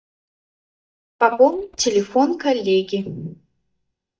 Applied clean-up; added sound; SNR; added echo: neural mask model DeepFilterNet 3.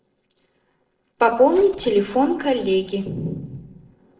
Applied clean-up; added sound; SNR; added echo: neural separator model SepFormer DNS4.